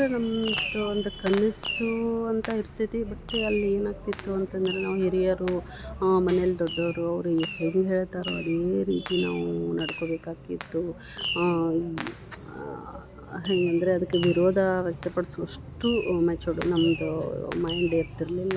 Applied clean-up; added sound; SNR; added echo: none; Tambourine + Fireworks; 13 dB; none.